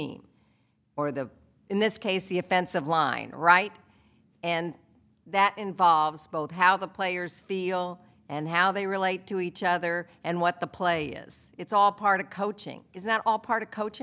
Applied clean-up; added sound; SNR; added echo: none; none; none; none.